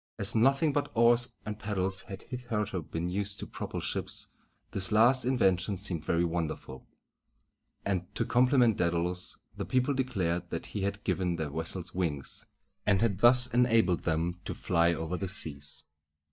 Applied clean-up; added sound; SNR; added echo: neural mask model DeepFilterNet 3.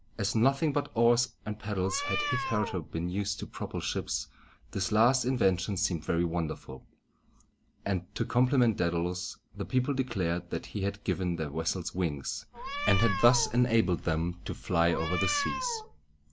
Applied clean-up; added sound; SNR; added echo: none; Meow; 5 dB; none.